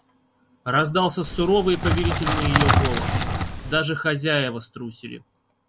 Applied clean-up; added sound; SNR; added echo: none; Crackle; -2 dB; none.